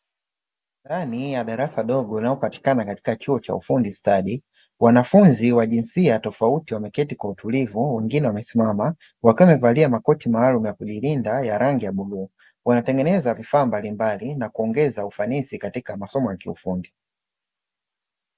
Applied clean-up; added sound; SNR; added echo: none; none; none; none.